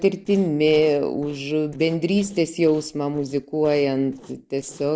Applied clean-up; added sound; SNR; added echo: neural separator model SepFormer DNS4.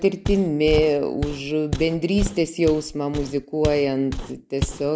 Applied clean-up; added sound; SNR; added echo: none; Walk, footsteps; 8 dB; none.